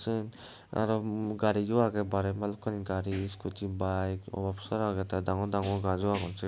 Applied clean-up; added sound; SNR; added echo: none; none; none; none.